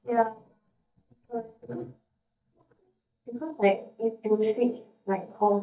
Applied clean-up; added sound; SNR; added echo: neural mask model DeepFilterNet 3.